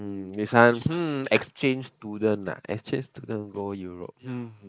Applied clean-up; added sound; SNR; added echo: neural mask model Resemble Enhance denoiser.